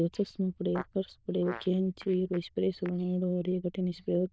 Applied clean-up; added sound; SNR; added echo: neural diffusion model UNIVERSE++.